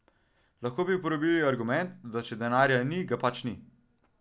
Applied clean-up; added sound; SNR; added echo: none; none; none; none.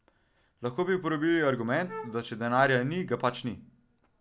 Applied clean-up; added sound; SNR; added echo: none; Wind instrument, woodwind instrument; 14 dB; none.